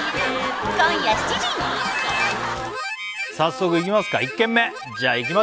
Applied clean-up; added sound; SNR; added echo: none; Harmonica; 8 dB; none.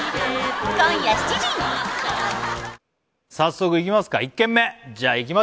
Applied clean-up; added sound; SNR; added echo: none; none; none; none.